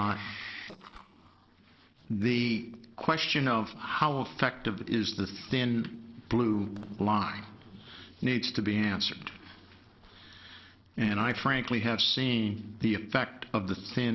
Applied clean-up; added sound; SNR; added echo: neural separator model SepFormer DNS4.